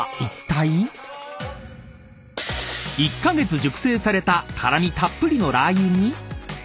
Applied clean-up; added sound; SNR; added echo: none; none; none; none.